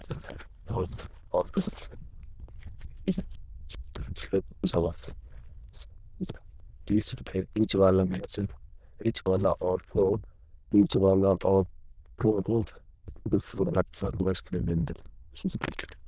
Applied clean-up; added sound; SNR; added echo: neural diffusion model UNIVERSE++.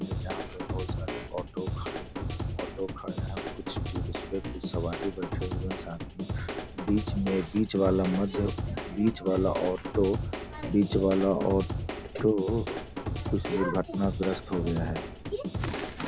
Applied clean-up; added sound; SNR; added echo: none; Drum / Drum kit; 3 dB; none.